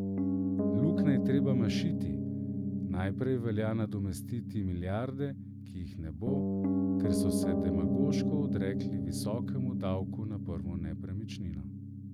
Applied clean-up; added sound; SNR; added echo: none; Piano; -3 dB; none.